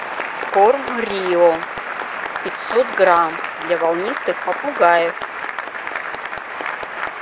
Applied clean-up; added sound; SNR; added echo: none; Applause / Cheering; 6 dB; none.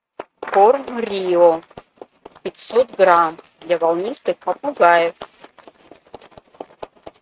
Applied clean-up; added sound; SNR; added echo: neural mask model RNNoise.